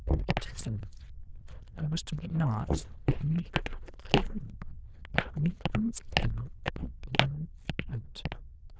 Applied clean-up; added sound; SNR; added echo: neural diffusion model UNIVERSE++.